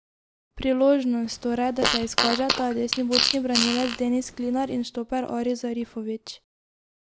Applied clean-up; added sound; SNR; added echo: none; Fart; 2 dB; none.